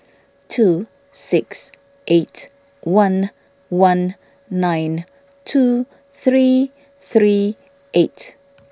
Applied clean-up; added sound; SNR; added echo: none; none; none; none.